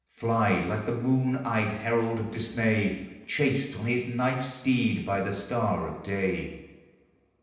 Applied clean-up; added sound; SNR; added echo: none; none; none; reverberation time 0.9 s.